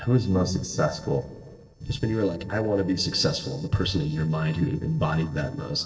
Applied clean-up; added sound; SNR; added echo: neural separator model SepFormer DNS4.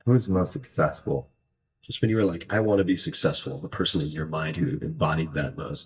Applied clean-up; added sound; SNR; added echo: neural mask model DeepFilterNet 3.